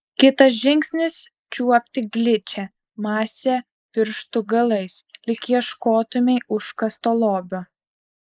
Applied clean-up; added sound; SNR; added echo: neural mask model Resemble Enhance denoiser.